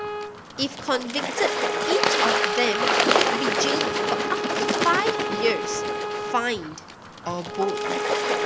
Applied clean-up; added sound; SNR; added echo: none; Water / Bird + Bowed string instrument; -4 dB; none.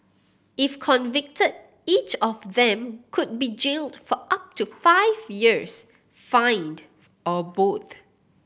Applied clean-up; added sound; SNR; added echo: none; none; none; none.